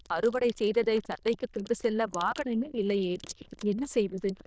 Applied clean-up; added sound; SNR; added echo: neural diffusion model UNIVERSE++.